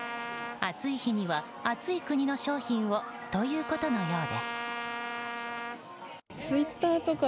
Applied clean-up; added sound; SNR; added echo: none; Trumpet; 9 dB; none.